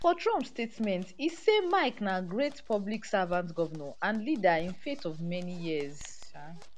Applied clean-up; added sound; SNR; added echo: none; Zipper (clothing); 12 dB; none.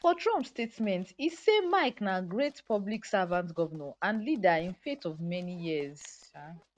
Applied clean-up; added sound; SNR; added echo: neural mask model RNNoise.